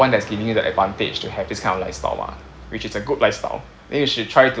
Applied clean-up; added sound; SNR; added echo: none; none; none; none.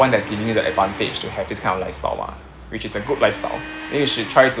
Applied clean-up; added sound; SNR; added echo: none; Domestic sounds, home sounds; 14 dB; none.